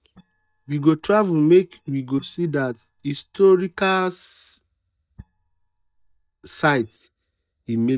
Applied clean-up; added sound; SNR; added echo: neural mask model DeepFilterNet 3.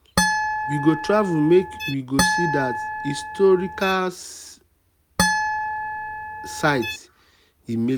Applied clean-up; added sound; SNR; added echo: none; Harp; 1 dB; none.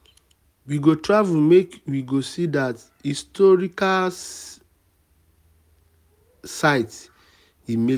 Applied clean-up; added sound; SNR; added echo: none; none; none; none.